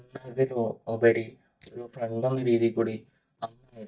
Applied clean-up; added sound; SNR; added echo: neural mask model DeepFilterNet 3.